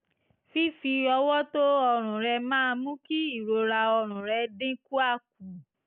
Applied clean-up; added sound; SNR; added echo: none; none; none; none.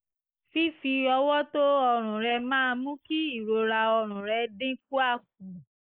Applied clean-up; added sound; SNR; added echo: neural mask model Resemble Enhance denoiser.